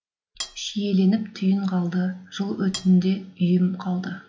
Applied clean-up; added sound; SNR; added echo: none; Cutlery, silverware; 15 dB; none.